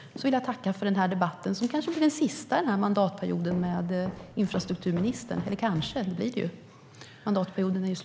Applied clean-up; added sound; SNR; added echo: none; Walk, footsteps; 16 dB; none.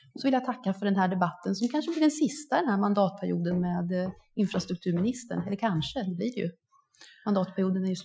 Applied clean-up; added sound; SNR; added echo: classical method Wiener filter.